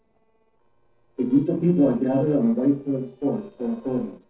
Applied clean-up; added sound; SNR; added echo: neural separator model SepFormer DNS4.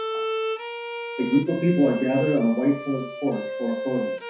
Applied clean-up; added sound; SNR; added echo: none; Bowed string instrument; 6 dB; reverberation time 0.6 s.